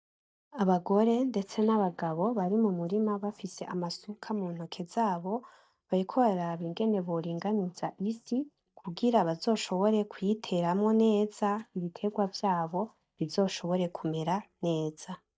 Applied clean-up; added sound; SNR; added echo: neural mask model DeepFilterNet 3.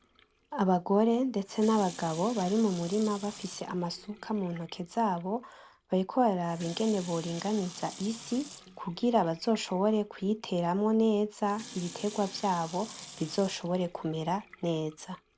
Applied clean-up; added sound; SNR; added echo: none; Sink (filling or washing) / Water tap, faucet; 19 dB; none.